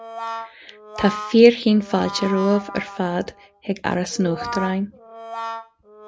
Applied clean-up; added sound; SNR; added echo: none; Brass instrument; 12 dB; none.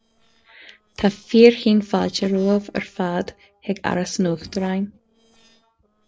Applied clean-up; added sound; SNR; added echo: neural separator model SepFormer DNS4.